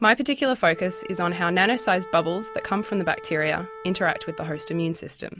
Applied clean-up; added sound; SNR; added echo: none; Wind instrument, woodwind instrument; 16 dB; none.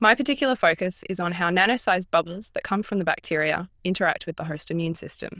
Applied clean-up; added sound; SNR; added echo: neural diffusion model UNIVERSE++.